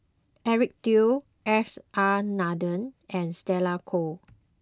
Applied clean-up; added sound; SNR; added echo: none; none; none; none.